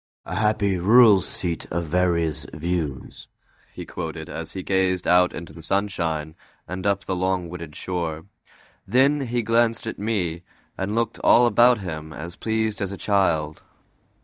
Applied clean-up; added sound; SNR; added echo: neural mask model DeepFilterNet 3.